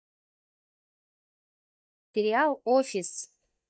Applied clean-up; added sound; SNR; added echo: neural mask model DeepFilterNet 3.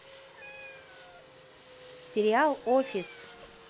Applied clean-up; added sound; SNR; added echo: none; Fixed-wing aircraft, airplane + Meow; 17 dB; none.